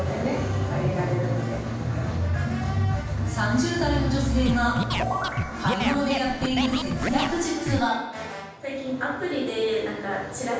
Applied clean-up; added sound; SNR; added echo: none; Scratching (performance technique); 5 dB; reverberation time 1.2 s.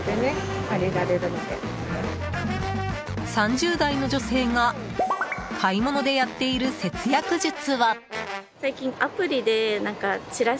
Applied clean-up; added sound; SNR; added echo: none; none; none; none.